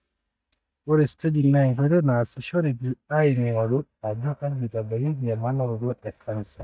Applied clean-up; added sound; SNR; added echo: neural mask model DeepFilterNet 3.